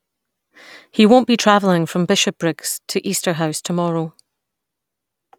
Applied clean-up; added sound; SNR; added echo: none; none; none; none.